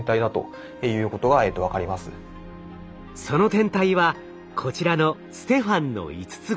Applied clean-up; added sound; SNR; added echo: none; none; none; none.